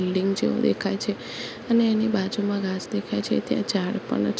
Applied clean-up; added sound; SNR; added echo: none; none; none; none.